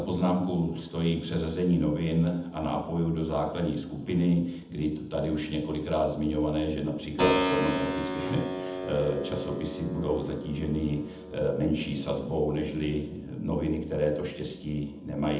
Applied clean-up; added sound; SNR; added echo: none; Keyboard (musical); 8 dB; reverberation time 0.8 s.